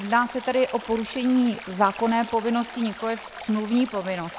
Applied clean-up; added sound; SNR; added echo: none; Stream; 15 dB; none.